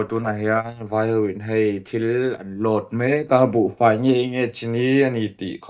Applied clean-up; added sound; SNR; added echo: neural mask model DeepFilterNet 3.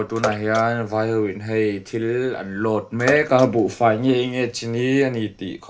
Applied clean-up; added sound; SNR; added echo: none; Bathtub (filling or washing) / Water / Splash, splatter; 14 dB; reverberation time 0.3 s.